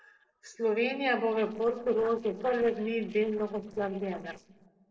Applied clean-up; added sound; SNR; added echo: neural separator model SepFormer DNS4.